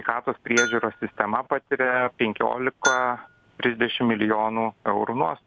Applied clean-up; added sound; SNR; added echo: none; Bell; 9 dB; none.